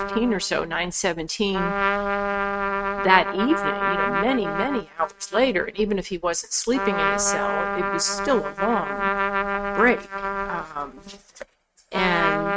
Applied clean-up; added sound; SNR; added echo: neural mask model RNNoise.